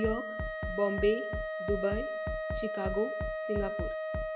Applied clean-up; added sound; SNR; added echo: none; Wind instrument, woodwind instrument + Bass drum; 0 dB; none.